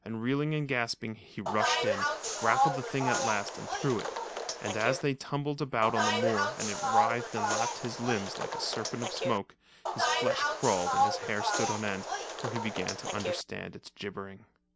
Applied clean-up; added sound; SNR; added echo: none; Bus; -2 dB; none.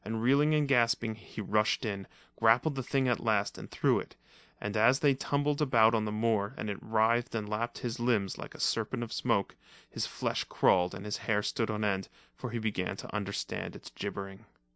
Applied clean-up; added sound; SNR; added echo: none; none; none; none.